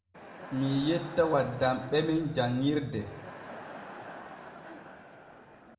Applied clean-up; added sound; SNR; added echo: none; Crowd; 14 dB; reverberation time 0.8 s.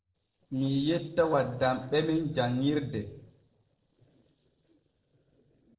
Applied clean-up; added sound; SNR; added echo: neural separator model SepFormer DNS4.